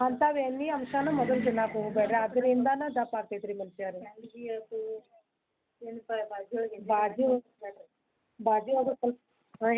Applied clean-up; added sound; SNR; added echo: none; none; none; none.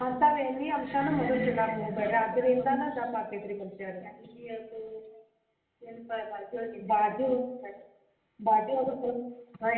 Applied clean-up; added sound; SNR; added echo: none; none; none; reverberation time 0.8 s.